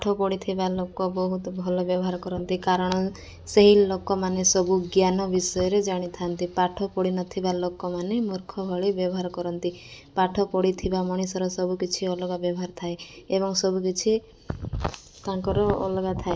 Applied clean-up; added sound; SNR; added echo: none; none; none; none.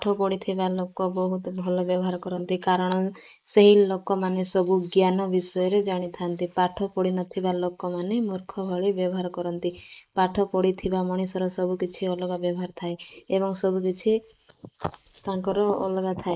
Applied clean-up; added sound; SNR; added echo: neural mask model Resemble Enhance denoiser.